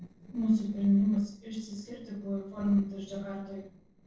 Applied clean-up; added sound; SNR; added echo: neural separator model SepFormer DNS4.